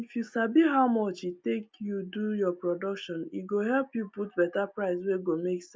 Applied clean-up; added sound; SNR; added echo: none; none; none; none.